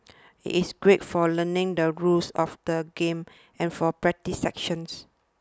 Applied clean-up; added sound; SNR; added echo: none; none; none; none.